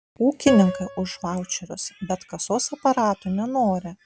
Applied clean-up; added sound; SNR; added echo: none; Piano; 11 dB; none.